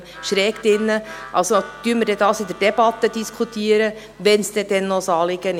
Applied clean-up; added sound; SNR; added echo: none; Harmonica; 19 dB; none.